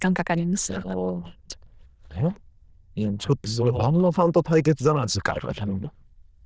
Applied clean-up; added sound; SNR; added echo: neural diffusion model UNIVERSE++.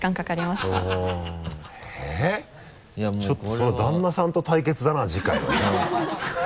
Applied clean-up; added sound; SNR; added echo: none; none; none; none.